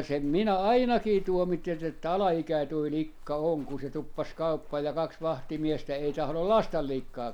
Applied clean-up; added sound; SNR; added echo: none; Walk, footsteps; 11 dB; none.